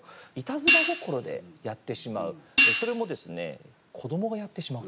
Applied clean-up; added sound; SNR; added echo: none; Hi-hat; -5 dB; none.